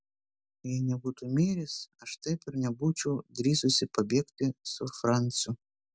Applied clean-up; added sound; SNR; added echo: none; none; none; none.